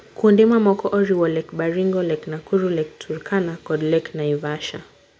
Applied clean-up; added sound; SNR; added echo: none; none; none; none.